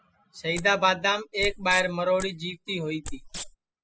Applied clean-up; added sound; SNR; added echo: classical method spectral subtraction.